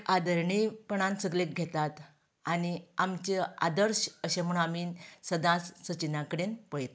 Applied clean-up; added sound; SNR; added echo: none; none; none; none.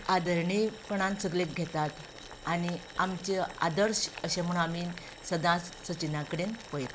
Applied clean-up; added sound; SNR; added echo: none; Boiling; 15 dB; none.